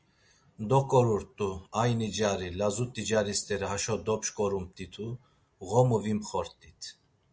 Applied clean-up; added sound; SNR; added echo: none; none; none; none.